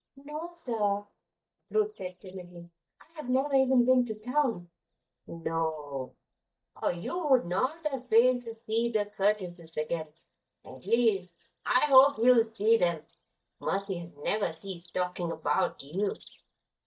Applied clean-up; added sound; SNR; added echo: neural mask model DeepFilterNet 3.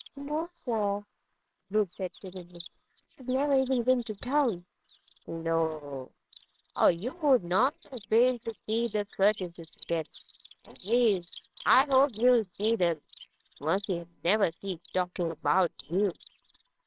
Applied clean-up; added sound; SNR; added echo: neural separator model SepFormer WHAMR!.